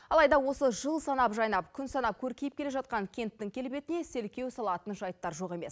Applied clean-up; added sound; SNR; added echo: none; none; none; none.